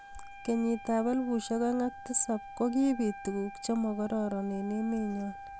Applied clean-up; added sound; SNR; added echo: none; Wind instrument, woodwind instrument; 15 dB; none.